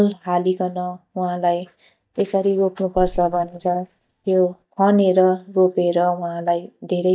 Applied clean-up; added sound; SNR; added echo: neural mask model DeepFilterNet 3.